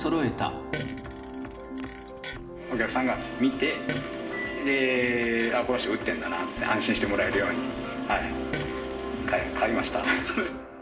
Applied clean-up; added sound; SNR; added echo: none; Fart; 13 dB; reverberation time 0.9 s.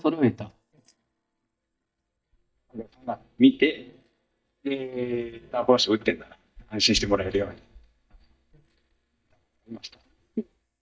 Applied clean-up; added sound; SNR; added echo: neural mask model DeepFilterNet 3.